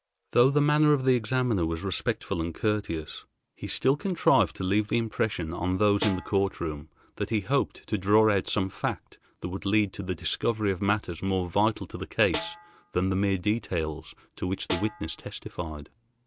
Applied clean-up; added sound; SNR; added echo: none; Snare drum; 12 dB; none.